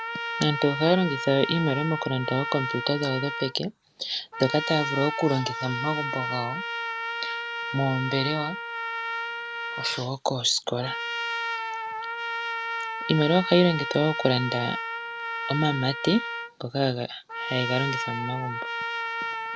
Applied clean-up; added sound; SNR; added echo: none; Trumpet; 5 dB; none.